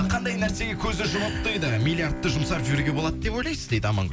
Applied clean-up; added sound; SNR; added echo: none; Bowed string instrument; 7 dB; none.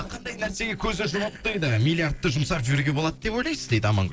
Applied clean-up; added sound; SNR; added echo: neural separator model SepFormer DNS4.